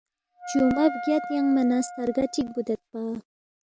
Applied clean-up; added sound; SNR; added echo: none; Wind instrument, woodwind instrument; 11 dB; none.